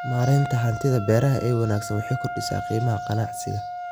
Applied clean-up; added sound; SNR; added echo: none; Wind instrument, woodwind instrument; 9 dB; none.